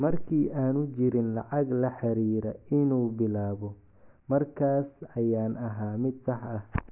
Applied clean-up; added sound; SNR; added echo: none; none; none; none.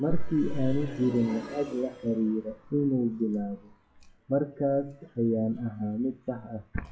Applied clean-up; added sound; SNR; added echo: classical method WPE with log-MMSE.